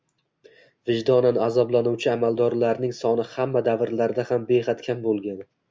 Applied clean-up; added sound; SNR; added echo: none; none; none; none.